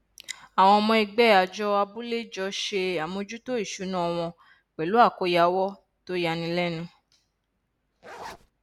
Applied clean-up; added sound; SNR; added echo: none; Zipper (clothing); 17 dB; none.